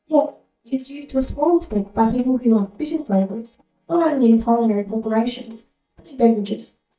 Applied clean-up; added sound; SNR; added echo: neural mask model DeepFilterNet 3.